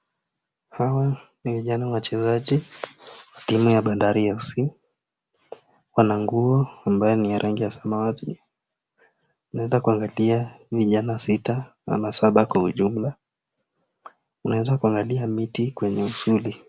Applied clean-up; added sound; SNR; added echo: none; none; none; none.